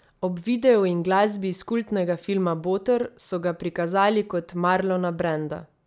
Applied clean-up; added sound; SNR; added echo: none; none; none; none.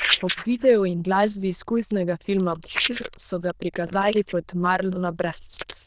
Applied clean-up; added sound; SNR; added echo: neural diffusion model UNIVERSE++.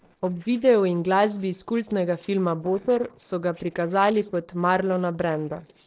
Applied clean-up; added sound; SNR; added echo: neural separator model SepFormer DNS4.